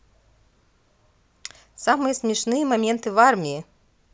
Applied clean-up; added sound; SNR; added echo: none; none; none; none.